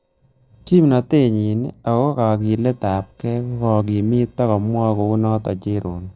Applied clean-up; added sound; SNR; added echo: neural separator model SepFormer DNS4.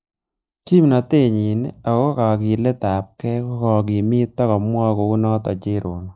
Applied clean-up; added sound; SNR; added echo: neural mask model Resemble Enhance denoiser.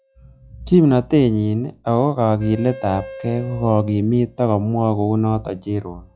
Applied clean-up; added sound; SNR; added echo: classical method log-MMSE.